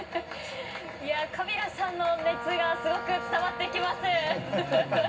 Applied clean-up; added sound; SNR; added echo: none; Wind instrument, woodwind instrument; 10 dB; reverberation time 0.4 s.